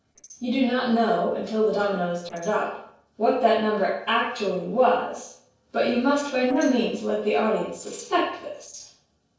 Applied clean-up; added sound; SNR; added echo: neural separator model SepFormer DNS4.